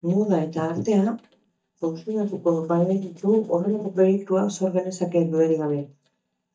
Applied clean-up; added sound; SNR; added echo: neural mask model DeepFilterNet 3.